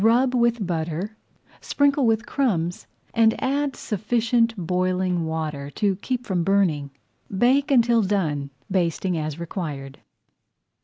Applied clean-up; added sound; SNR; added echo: none; none; none; none.